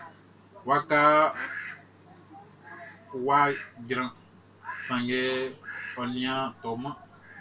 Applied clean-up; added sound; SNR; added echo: none; Fowl; 15 dB; reverberation time 0.2 s.